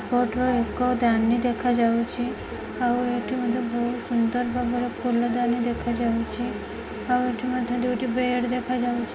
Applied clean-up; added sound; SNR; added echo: none; Bowed string instrument; 20 dB; reverberation time 0.3 s.